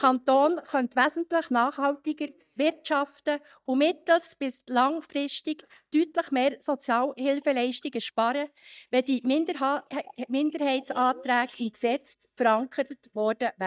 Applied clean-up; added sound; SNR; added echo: neural mask model DeepFilterNet 3.